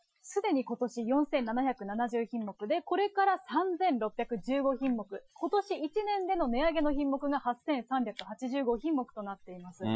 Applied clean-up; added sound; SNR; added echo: classical method Wiener filter.